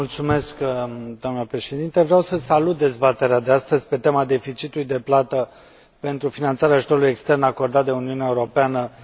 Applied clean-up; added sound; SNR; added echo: none; none; none; none.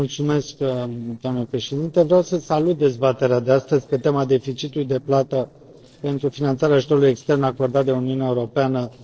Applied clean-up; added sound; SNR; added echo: neural separator model SepFormer DNS4.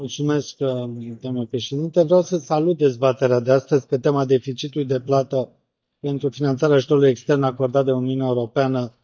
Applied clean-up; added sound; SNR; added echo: neural mask model DeepFilterNet 3.